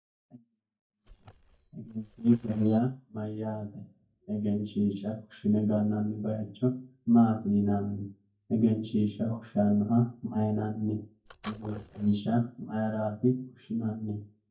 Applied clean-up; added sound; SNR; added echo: neural mask model DeepFilterNet 3.